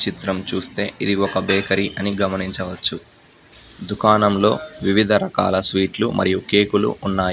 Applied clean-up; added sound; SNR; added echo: none; none; none; none.